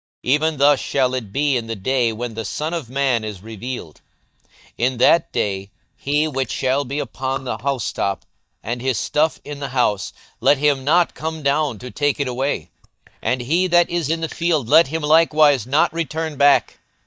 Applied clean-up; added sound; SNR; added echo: neural mask model DeepFilterNet 3.